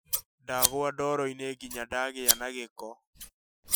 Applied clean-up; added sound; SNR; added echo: classical method Wiener filter.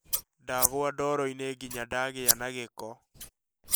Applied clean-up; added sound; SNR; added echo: neural mask model Resemble Enhance denoiser.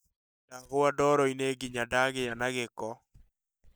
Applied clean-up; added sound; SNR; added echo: neural mask model DeepFilterNet 3.